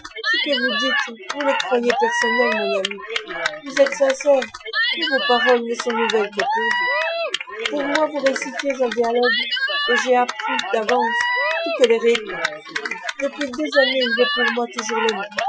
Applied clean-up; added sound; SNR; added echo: classical method Wiener filter.